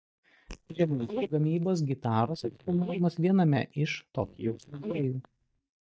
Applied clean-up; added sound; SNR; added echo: neural mask model DeepFilterNet 3.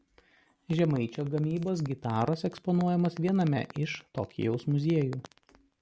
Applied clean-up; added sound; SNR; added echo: none; none; none; none.